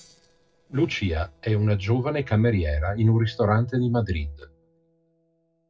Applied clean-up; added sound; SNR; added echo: neural separator model SepFormer DNS4.